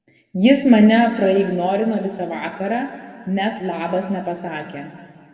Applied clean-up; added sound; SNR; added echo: none; none; none; reverberation time 2.1 s.